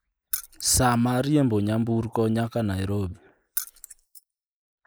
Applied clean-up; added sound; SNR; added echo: neural mask model Resemble Enhance denoiser.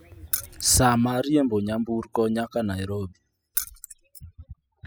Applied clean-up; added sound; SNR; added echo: classical method spectral subtraction.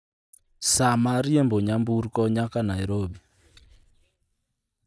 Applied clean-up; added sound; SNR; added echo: neural mask model DeepFilterNet 3.